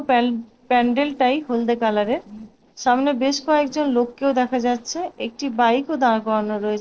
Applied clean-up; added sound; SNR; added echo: neural separator model SepFormer DNS4.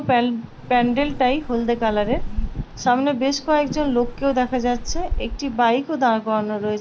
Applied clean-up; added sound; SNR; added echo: none; Insect; 8 dB; none.